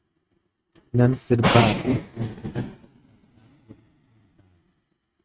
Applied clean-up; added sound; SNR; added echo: neural mask model RNNoise.